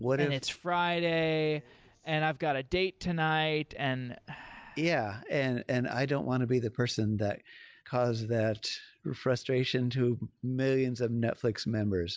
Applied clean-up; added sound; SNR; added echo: none; none; none; none.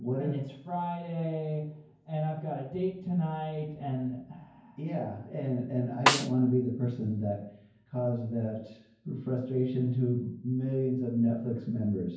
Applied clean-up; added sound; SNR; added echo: none; Snare drum; -4 dB; reverberation time 0.9 s.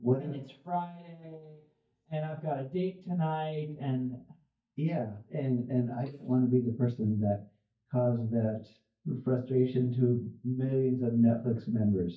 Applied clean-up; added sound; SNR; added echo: neural mask model DeepFilterNet 3.